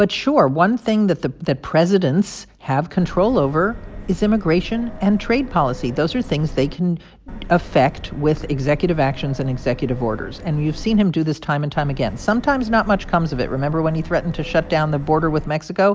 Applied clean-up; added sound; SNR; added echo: none; Subway, metro, underground; 13 dB; none.